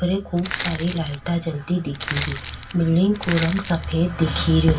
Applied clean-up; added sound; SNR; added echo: none; Crushing; 11 dB; reverberation time 0.2 s.